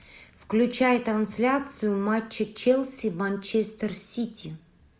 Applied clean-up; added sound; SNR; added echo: none; none; none; none.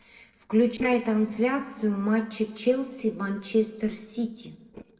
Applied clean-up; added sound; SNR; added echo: neural separator model SepFormer DNS4.